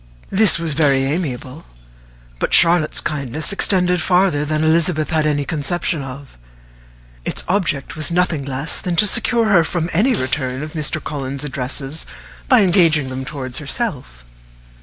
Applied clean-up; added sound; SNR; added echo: none; Shatter; 16 dB; none.